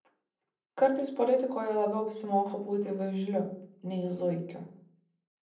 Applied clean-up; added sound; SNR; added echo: none; none; none; reverberation time 0.6 s.